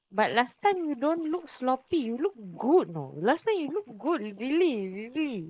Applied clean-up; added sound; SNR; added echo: neural mask model Resemble Enhance denoiser.